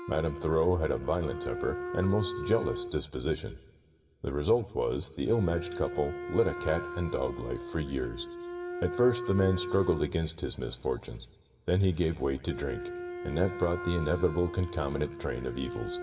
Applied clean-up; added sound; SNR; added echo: none; Wind instrument, woodwind instrument; 9 dB; reverberation time 2.7 s.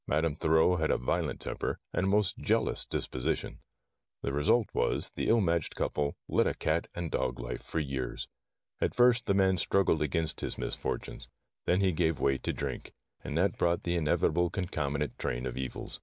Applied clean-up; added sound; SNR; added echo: none; none; none; none.